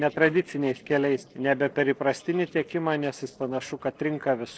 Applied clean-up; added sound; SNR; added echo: neural separator model SepFormer DNS4.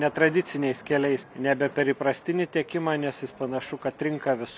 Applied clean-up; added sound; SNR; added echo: none; none; none; none.